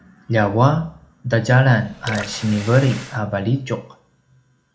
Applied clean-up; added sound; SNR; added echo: none; Water tap, faucet / Water; 14 dB; reverberation time 0.4 s.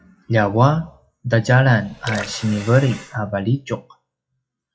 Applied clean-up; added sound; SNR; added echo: classical method WPE with log-MMSE.